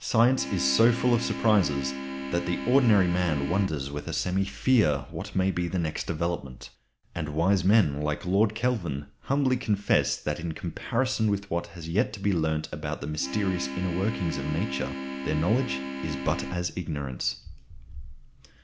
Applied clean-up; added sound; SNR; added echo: none; Organ; 7 dB; none.